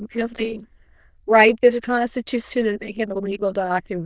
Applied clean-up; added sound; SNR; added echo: neural diffusion model UNIVERSE++.